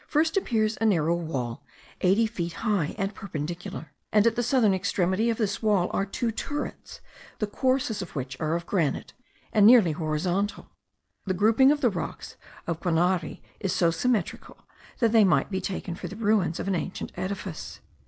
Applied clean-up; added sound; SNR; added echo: none; none; none; none.